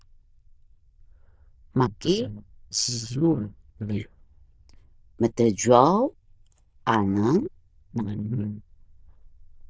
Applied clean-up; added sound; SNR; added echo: neural diffusion model UNIVERSE++.